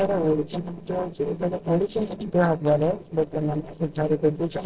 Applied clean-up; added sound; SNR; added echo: neural separator model SepFormer DNS4.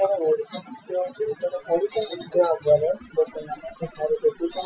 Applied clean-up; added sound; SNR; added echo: classical method Wiener filter.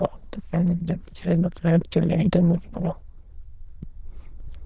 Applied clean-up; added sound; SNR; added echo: neural diffusion model UNIVERSE++.